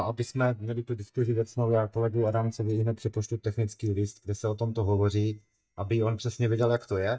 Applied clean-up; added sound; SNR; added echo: neural mask model DeepFilterNet 3.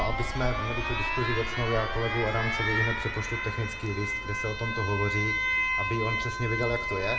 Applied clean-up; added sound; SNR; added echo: none; Alarm; -1 dB; reverberation time 0.5 s.